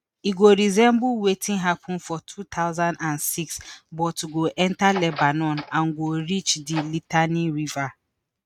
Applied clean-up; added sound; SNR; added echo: neural mask model RNNoise.